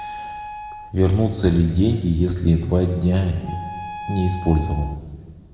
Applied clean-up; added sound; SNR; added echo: none; Wind instrument, woodwind instrument; 15 dB; reverberation time 1.8 s.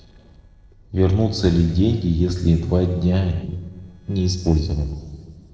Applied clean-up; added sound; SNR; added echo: neural separator model SepFormer DNS4.